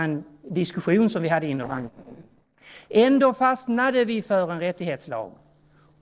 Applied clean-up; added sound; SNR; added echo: neural separator model SepFormer DNS4.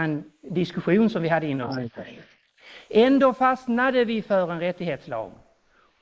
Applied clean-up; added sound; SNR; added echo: neural mask model Resemble Enhance denoiser.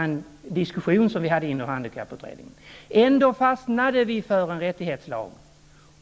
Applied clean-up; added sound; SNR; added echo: none; none; none; none.